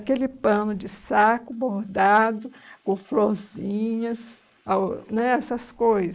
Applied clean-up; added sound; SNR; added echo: neural mask model Resemble Enhance denoiser.